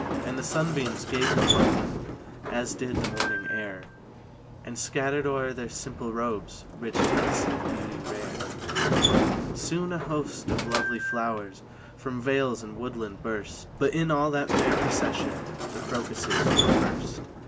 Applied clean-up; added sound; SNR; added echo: none; Sliding door; -3 dB; none.